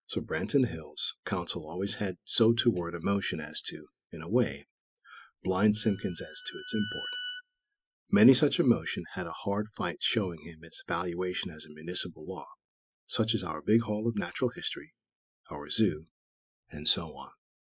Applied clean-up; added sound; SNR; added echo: classical method spectral subtraction.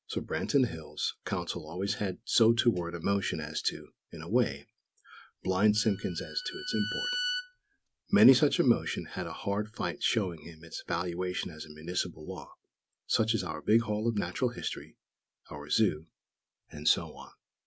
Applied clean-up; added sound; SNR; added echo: none; Bowed string instrument; 8 dB; none.